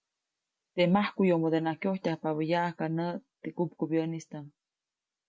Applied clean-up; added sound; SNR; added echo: none; none; none; none.